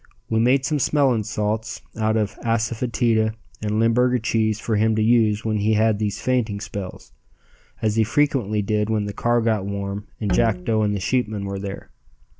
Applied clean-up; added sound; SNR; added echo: none; Bowed string instrument; 6 dB; none.